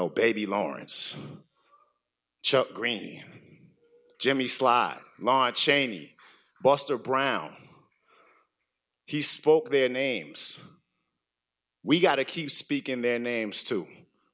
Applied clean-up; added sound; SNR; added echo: none; none; none; none.